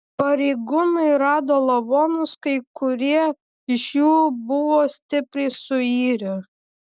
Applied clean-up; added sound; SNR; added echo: none; none; none; none.